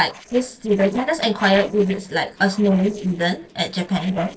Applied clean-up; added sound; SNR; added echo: neural separator model SepFormer DNS4.